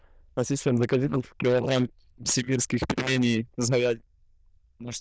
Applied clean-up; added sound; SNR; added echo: neural diffusion model UNIVERSE++.